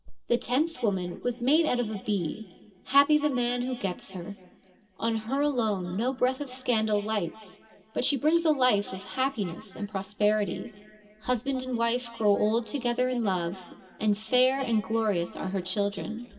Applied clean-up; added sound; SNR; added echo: none; none; none; reverberation time 2.4 s.